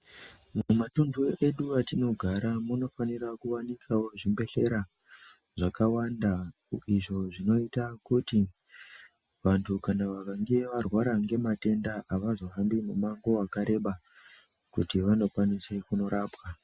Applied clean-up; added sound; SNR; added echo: none; none; none; none.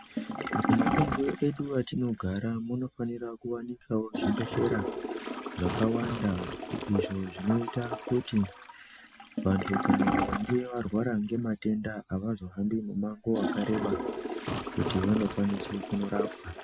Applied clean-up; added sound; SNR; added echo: none; Toilet flush / Gurgling + Fart; 3 dB; none.